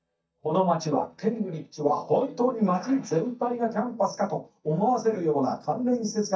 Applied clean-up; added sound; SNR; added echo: neural mask model DeepFilterNet 3.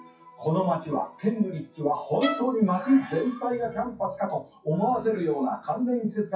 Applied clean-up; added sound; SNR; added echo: classical method WPE with log-MMSE.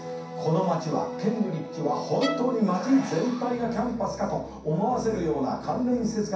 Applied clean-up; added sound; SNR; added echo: none; Bowed string instrument; 12 dB; reverberation time 0.7 s.